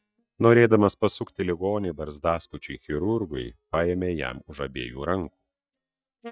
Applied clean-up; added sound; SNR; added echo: neural mask model DeepFilterNet 3.